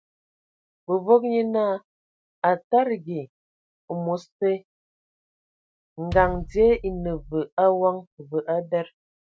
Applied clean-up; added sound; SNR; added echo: neural mask model RNNoise.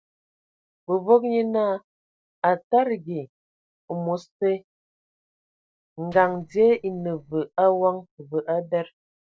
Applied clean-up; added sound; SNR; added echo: neural separator model SepFormer DNS4.